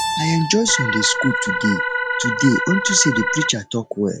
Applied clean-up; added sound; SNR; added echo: none; Organ + Keyboard (musical); 3 dB; none.